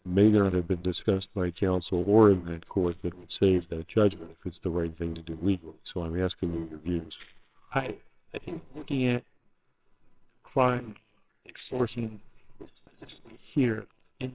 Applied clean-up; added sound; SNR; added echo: neural separator model SepFormer WHAMR!.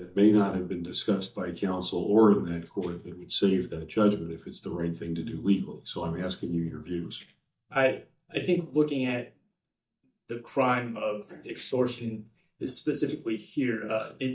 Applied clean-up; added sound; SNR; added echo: neural mask model DeepFilterNet 3.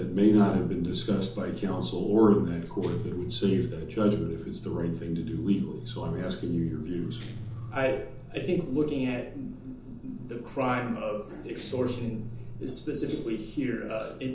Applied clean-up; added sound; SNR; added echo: none; Guitar; 18 dB; reverberation time 0.6 s.